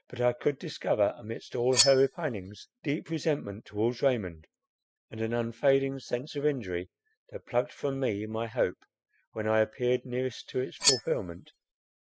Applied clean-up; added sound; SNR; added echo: classical method spectral subtraction.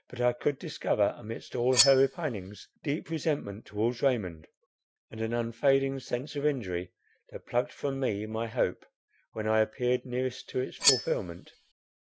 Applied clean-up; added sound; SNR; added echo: none; Cutlery, silverware; 2 dB; none.